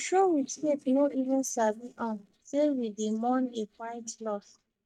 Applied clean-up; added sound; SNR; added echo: neural mask model DeepFilterNet 3.